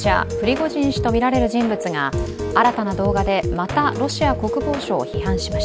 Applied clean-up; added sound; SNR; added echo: none; none; none; none.